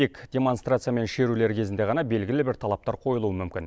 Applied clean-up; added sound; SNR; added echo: none; none; none; none.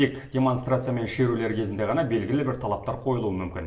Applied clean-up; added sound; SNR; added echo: none; none; none; reverberation time 1.4 s.